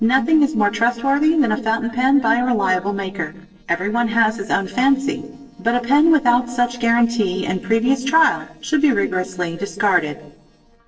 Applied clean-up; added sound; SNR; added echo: neural separator model SepFormer DNS4.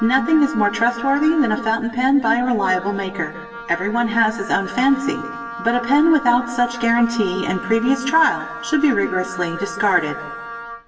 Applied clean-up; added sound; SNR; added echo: none; Wind instrument, woodwind instrument; 13 dB; reverberation time 1.4 s.